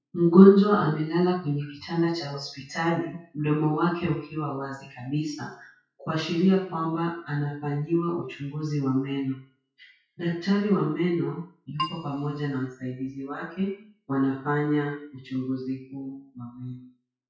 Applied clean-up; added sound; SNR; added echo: classical method WPE with log-MMSE.